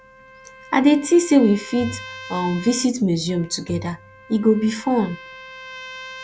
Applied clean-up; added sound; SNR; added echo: none; Bowed string instrument + Trumpet; 17 dB; none.